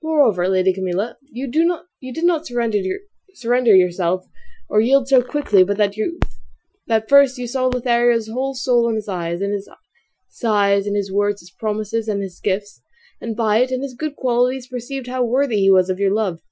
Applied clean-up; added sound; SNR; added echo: classical method Wiener filter.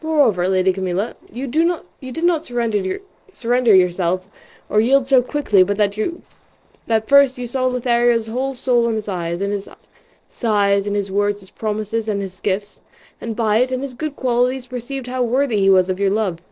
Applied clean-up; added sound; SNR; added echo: neural separator model SepFormer DNS4.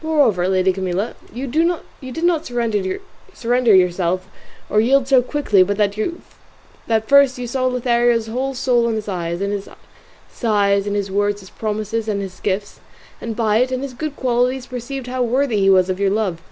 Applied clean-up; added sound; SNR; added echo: none; none; none; none.